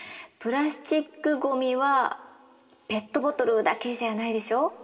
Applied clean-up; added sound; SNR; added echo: none; none; none; reverberation time 1.4 s.